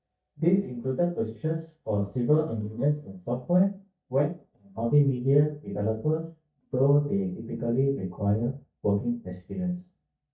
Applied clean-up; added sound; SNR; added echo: neural mask model DeepFilterNet 3.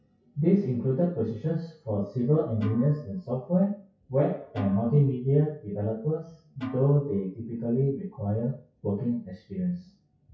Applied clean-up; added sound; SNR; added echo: classical method WPE with log-MMSE.